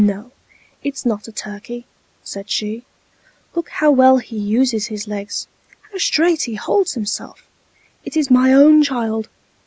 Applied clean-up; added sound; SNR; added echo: none; none; none; none.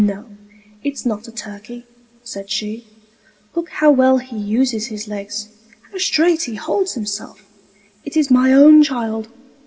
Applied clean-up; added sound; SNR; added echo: none; none; none; reverberation time 1.0 s.